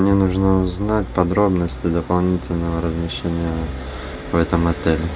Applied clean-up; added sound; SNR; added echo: none; none; none; none.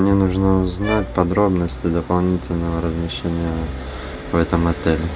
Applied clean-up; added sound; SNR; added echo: none; Bowed string instrument; 16 dB; none.